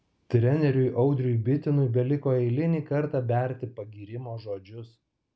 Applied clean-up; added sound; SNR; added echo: none; none; none; none.